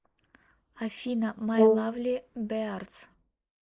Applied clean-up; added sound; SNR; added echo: neural mask model Resemble Enhance denoiser.